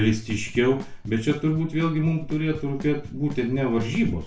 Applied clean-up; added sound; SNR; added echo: none; Bass drum / Snare drum / Drum kit; 17 dB; reverberation time 0.3 s.